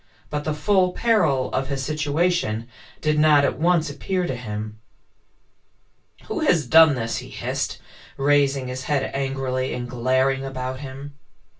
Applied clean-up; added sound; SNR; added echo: none; none; none; reverberation time 0.2 s.